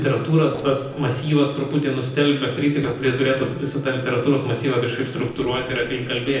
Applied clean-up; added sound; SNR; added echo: neural separator model SepFormer DNS4.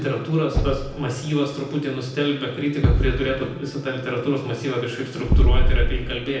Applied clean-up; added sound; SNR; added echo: none; Thump, thud; -2 dB; reverberation time 0.9 s.